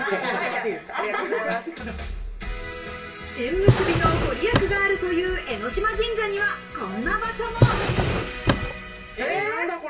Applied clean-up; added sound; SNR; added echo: none; Drawer open or close; -3 dB; reverberation time 0.2 s.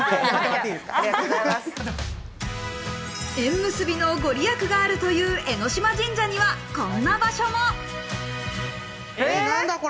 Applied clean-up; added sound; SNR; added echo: none; none; none; none.